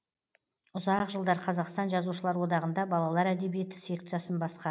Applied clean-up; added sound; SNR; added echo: none; none; none; none.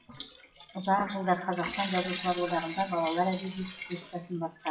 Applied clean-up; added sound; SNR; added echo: classical method WPE with log-MMSE.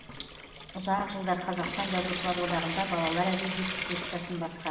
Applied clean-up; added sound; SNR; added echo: none; Trickle, dribble / Sink (filling or washing) / Water tap, faucet; 5 dB; reverberation time 0.8 s.